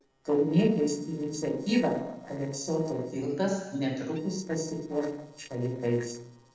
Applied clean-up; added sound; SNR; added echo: neural separator model SepFormer DNS4.